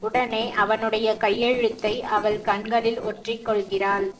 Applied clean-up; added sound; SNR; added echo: neural separator model SepFormer DNS4.